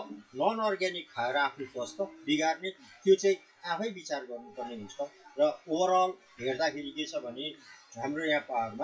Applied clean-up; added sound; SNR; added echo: classical method WPE with log-MMSE.